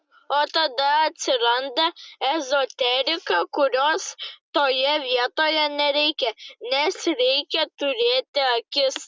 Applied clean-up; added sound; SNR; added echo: none; none; none; none.